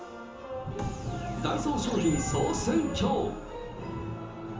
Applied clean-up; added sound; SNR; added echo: none; Thunder; 9 dB; reverberation time 0.8 s.